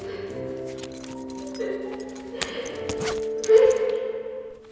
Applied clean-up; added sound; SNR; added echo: none; Zipper (clothing); 15 dB; reverberation time 2.2 s.